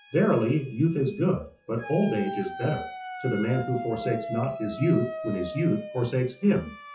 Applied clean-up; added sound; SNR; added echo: classical method WPE with log-MMSE.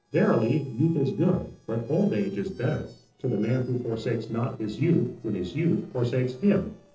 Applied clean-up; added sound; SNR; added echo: neural separator model SepFormer DNS4.